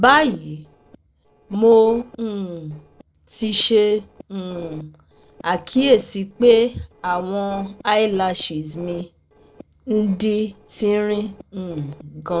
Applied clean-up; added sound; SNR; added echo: neural separator model SepFormer DNS4.